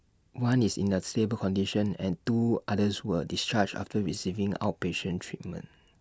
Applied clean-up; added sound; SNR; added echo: none; none; none; none.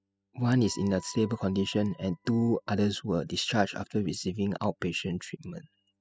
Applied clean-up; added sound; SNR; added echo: classical method spectral subtraction.